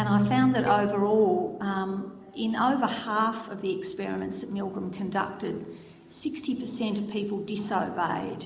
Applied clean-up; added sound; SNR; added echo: none; Cowbell; 14 dB; none.